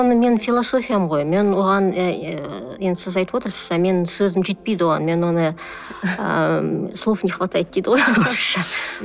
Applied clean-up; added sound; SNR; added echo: none; none; none; none.